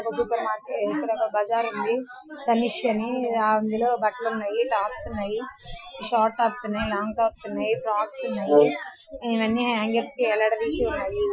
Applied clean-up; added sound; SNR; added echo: classical method Wiener filter.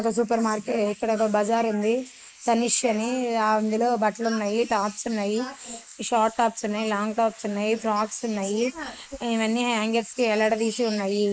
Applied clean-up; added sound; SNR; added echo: neural mask model Resemble Enhance denoiser.